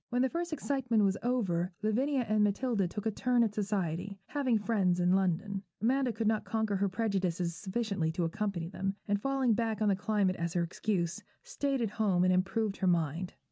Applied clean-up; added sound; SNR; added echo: none; none; none; none.